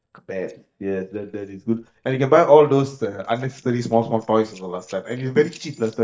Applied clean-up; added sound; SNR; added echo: neural mask model DeepFilterNet 3.